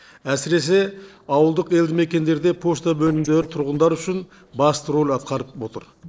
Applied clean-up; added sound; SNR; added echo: neural separator model SepFormer DNS4.